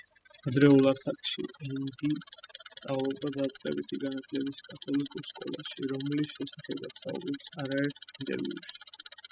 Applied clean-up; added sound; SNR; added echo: classical method spectral subtraction.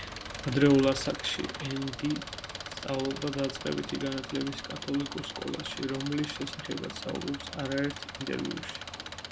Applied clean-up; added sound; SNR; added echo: none; Engine; 8 dB; none.